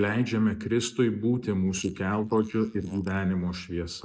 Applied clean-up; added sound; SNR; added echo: neural mask model Resemble Enhance denoiser.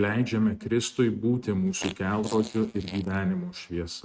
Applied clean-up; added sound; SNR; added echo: neural mask model RNNoise.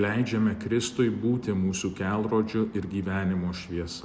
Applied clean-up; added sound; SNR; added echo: none; none; none; none.